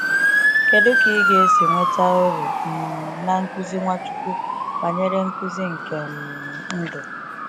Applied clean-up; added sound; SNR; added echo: none; Motor vehicle (road) / Siren; -4 dB; none.